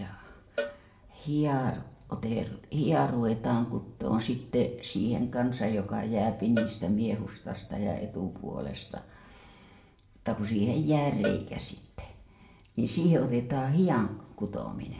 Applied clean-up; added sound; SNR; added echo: none; Cowbell; 14 dB; reverberation time 0.6 s.